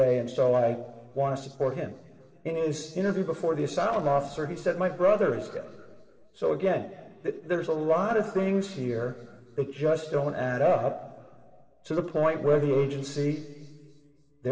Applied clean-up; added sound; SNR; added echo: neural separator model SepFormer DNS4.